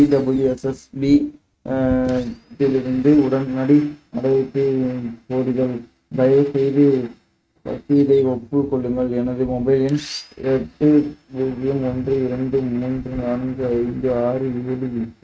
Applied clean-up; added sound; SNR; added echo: neural mask model RNNoise.